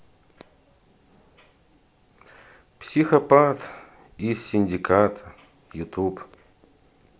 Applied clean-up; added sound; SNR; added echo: none; none; none; none.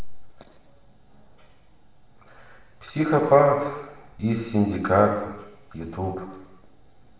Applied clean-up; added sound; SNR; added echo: none; none; none; reverberation time 1.0 s.